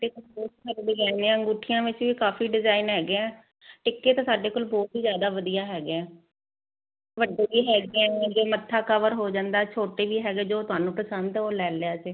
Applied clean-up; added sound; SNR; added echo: none; none; none; none.